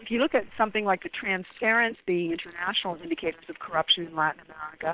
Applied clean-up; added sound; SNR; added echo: neural separator model SepFormer WHAM!.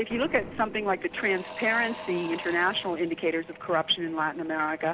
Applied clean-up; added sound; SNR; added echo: none; Boom + Engine / Drill / Mechanisms; 14 dB; none.